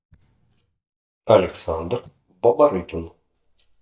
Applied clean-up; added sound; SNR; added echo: neural mask model DeepFilterNet 3.